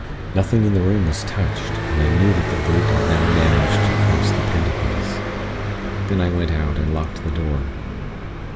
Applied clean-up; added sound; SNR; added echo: none; Car passing by; 1 dB; none.